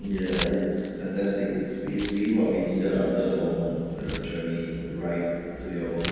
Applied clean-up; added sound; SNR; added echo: none; Keys jangling; 8 dB; reverberation time 2.1 s.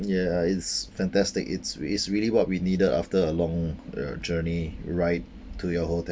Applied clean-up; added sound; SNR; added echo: none; none; none; none.